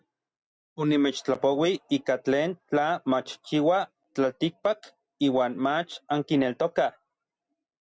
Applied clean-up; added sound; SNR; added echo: none; none; none; none.